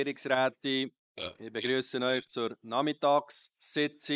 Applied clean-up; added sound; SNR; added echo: neural mask model Resemble Enhance denoiser.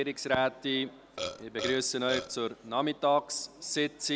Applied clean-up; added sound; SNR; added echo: none; Burping, eructation; 7 dB; none.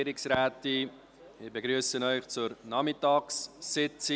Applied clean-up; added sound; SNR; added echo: none; none; none; none.